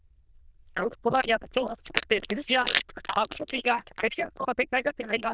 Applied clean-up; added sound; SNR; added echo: neural diffusion model UNIVERSE++.